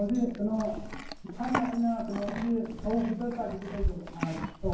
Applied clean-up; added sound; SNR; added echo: none; Livestock, farm animals, working animals; 5 dB; reverberation time 0.9 s.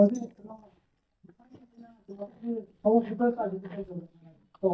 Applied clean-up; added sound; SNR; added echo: neural mask model DeepFilterNet 3.